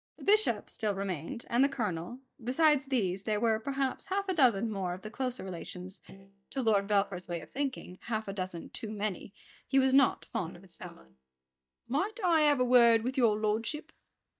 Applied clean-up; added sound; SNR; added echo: neural mask model DeepFilterNet 3.